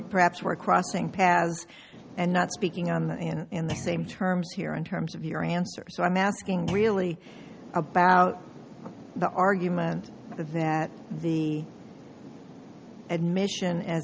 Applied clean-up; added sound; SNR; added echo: none; Thump, thud; 11 dB; none.